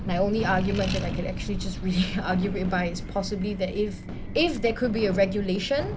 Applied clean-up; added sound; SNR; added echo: none; Fireworks + Accelerating, revving, vroom; 6 dB; none.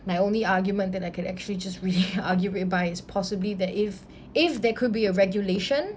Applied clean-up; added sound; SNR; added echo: none; none; none; none.